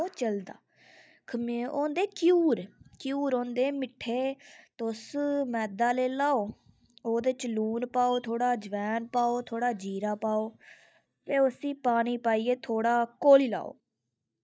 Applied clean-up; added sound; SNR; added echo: neural mask model DeepFilterNet 3.